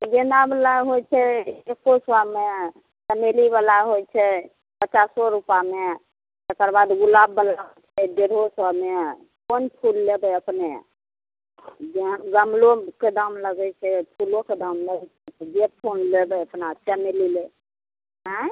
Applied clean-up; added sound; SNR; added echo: none; none; none; none.